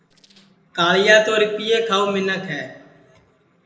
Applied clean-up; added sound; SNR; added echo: neural separator model SepFormer DNS4.